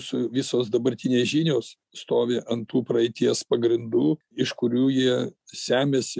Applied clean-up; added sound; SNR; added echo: none; none; none; none.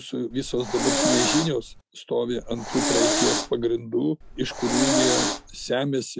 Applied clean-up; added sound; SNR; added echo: none; Hiss; 0 dB; none.